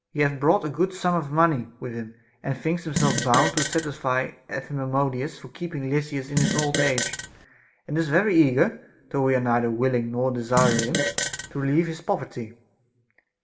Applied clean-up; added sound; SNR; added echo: none; Fart; 2 dB; reverberation time 0.6 s.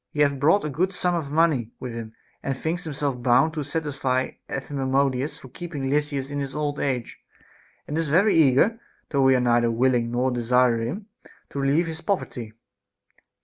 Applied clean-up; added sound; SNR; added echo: none; none; none; none.